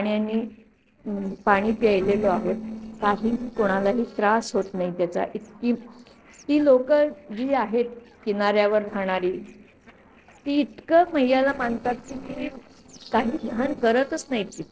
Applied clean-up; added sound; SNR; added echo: neural separator model SepFormer DNS4.